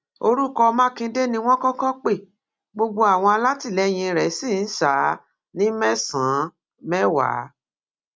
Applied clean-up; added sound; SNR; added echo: none; none; none; none.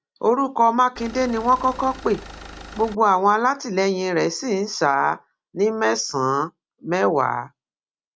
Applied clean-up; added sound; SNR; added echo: none; Engine; 16 dB; none.